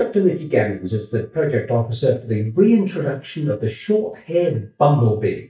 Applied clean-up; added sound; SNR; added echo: neural mask model DeepFilterNet 3.